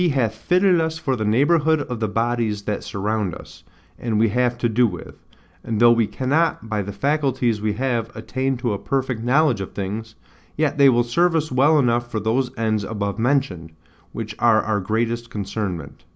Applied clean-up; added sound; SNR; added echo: none; none; none; none.